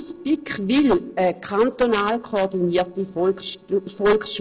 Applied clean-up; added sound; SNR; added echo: neural separator model SepFormer DNS4.